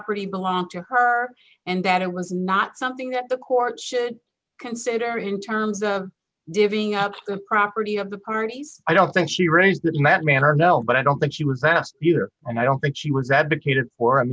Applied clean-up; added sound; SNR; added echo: none; none; none; none.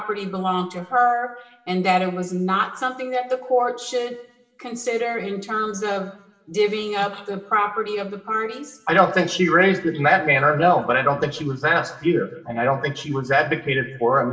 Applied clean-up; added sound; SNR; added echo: none; none; none; reverberation time 0.7 s.